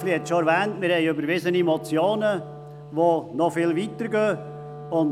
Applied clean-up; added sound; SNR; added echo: none; Wind instrument, woodwind instrument; 15 dB; none.